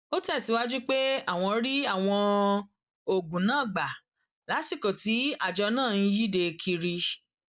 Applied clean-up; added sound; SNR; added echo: none; none; none; none.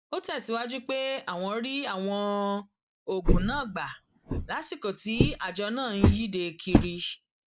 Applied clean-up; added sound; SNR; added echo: none; Walk, footsteps; -4 dB; none.